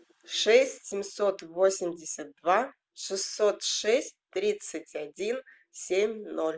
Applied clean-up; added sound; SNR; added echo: none; none; none; none.